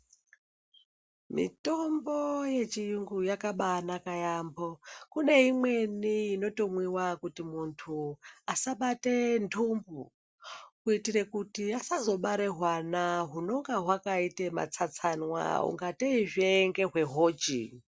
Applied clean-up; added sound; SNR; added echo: none; none; none; none.